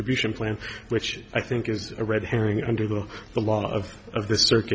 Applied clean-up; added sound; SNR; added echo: none; none; none; none.